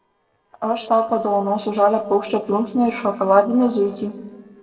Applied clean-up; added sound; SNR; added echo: neural separator model SepFormer DNS4.